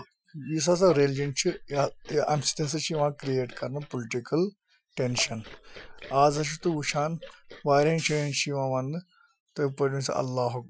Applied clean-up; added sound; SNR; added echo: classical method Wiener filter.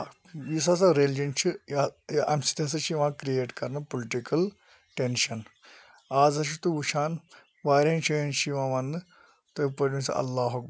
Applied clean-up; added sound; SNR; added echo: none; none; none; none.